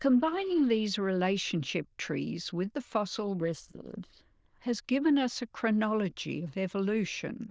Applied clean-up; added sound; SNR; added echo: neural diffusion model UNIVERSE++.